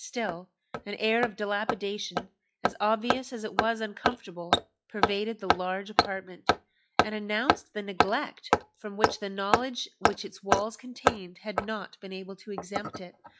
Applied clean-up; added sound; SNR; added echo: classical method log-MMSE.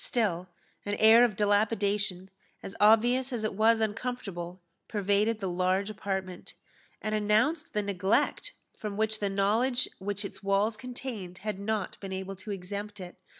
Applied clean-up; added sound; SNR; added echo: none; none; none; none.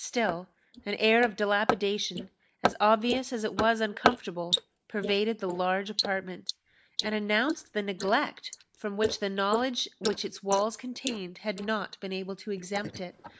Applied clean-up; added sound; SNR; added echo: neural mask model Resemble Enhance denoiser.